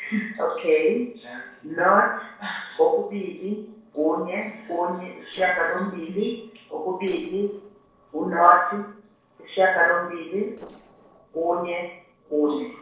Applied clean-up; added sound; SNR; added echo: neural separator model SepFormer DNS4.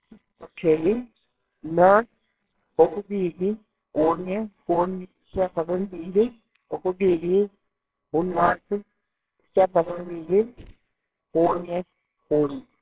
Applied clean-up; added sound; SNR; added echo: neural separator model SepFormer WHAMR!.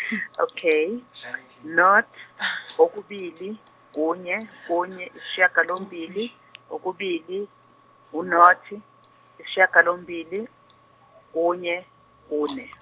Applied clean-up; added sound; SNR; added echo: none; none; none; none.